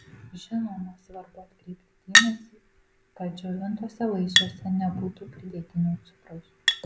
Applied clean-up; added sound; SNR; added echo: none; Chink, clink; -3 dB; none.